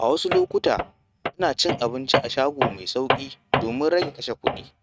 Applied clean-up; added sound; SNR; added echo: neural mask model RNNoise.